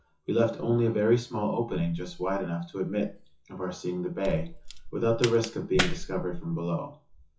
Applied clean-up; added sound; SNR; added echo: classical method WPE with log-MMSE.